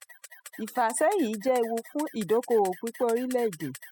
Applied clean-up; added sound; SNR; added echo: classical method spectral subtraction.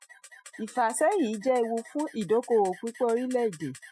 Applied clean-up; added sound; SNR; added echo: classical method Wiener filter.